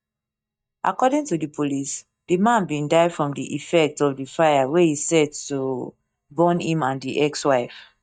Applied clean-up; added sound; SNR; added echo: neural mask model DeepFilterNet 3.